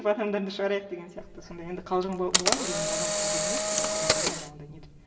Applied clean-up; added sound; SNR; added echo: none; Camera; -3 dB; reverberation time 1.5 s.